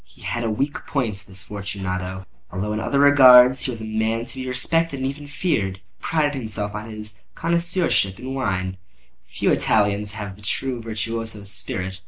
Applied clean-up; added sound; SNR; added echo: none; none; none; none.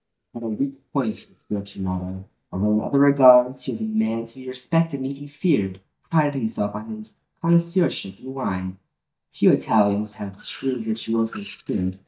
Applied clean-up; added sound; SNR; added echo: neural mask model DeepFilterNet 3.